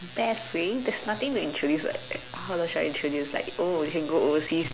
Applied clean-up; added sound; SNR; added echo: none; none; none; none.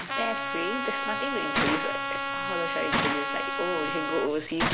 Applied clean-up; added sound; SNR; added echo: none; Trumpet + Gunshot, gunfire; -2 dB; none.